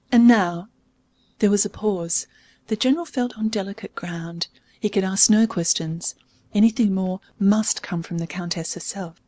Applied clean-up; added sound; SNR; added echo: none; none; none; none.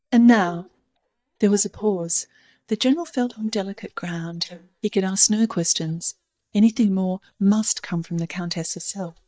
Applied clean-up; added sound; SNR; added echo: neural mask model DeepFilterNet 3.